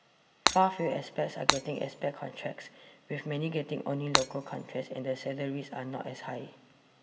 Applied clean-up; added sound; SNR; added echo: none; Shatter; -1 dB; reverberation time 2.7 s.